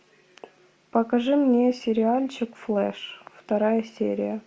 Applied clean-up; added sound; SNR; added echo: none; none; none; none.